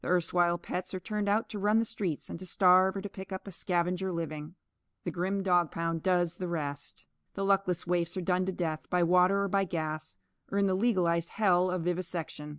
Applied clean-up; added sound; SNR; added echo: none; none; none; none.